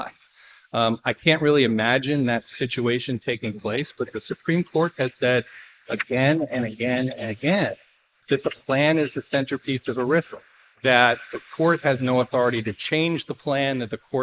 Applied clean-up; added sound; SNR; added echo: neural mask model Resemble Enhance denoiser.